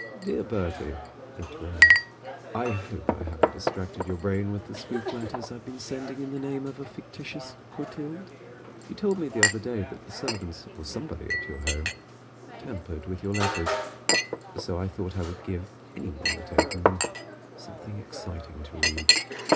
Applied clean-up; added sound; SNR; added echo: none; Chink, clink; -4 dB; reverberation time 0.3 s.